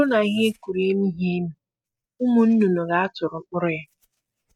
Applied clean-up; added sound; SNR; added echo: neural mask model RNNoise.